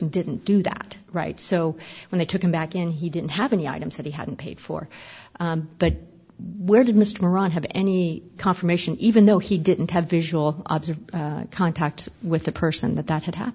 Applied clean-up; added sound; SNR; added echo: none; none; none; none.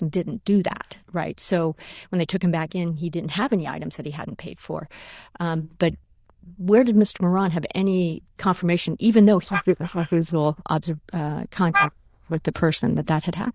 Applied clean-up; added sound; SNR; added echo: neural diffusion model UNIVERSE++.